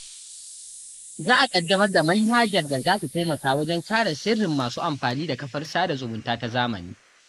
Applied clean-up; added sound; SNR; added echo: neural mask model Resemble Enhance denoiser.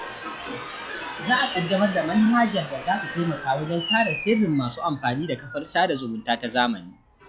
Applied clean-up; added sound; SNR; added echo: classical method log-MMSE.